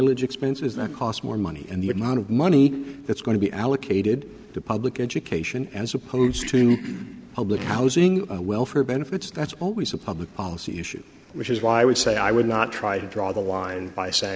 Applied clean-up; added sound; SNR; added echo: none; Fart; 14 dB; none.